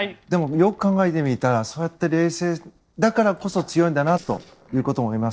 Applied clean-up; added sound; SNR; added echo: neural separator model SepFormer DNS4.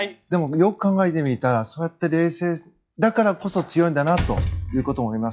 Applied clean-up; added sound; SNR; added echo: classical method log-MMSE.